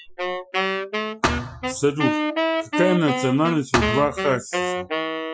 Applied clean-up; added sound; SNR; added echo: classical method Wiener filter.